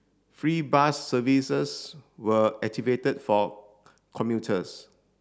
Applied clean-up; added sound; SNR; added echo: none; none; none; none.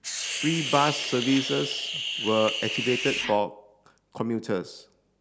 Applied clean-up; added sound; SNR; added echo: none; Hiss; 3 dB; none.